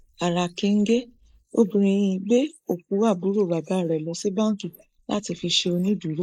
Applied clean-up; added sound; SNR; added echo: neural mask model Resemble Enhance denoiser.